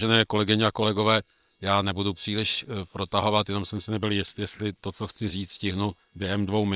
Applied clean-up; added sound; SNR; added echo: neural separator model SepFormer WHAM!.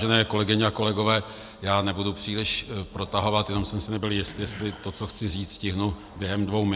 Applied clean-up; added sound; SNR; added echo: none; none; none; none.